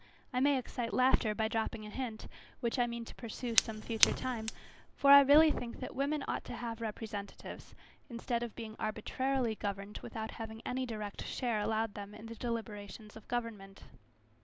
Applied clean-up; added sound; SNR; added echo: none; Fire; 3 dB; none.